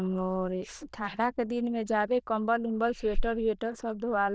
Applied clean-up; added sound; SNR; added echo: neural diffusion model UNIVERSE++.